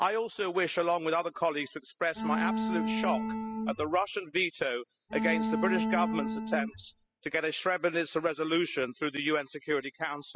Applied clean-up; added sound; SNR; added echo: classical method spectral subtraction.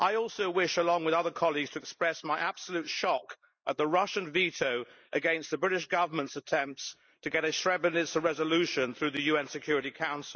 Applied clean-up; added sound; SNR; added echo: neural mask model Resemble Enhance denoiser.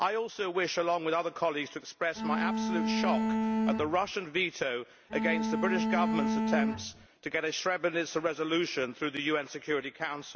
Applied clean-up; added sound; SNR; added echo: none; Bowed string instrument; -2 dB; none.